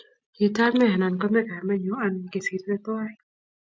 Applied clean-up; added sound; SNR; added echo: none; none; none; none.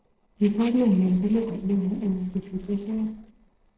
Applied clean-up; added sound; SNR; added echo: neural separator model SepFormer DNS4.